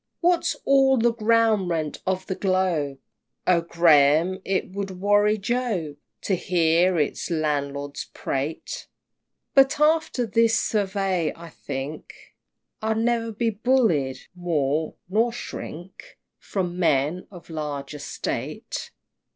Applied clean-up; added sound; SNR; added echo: none; none; none; none.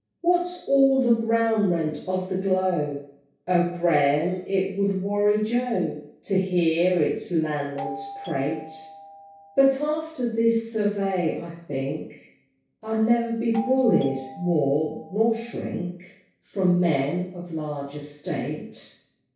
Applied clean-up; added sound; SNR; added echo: none; Doorbell; 14 dB; reverberation time 0.6 s.